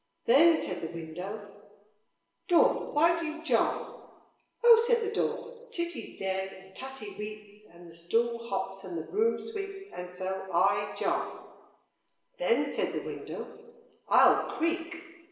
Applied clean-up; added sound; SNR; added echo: none; none; none; reverberation time 1.0 s.